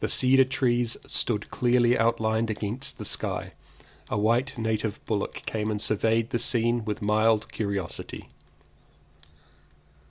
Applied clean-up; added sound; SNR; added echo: none; none; none; none.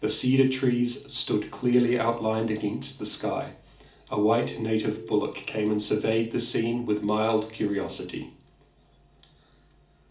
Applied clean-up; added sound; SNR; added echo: none; Telephone; 13 dB; reverberation time 0.4 s.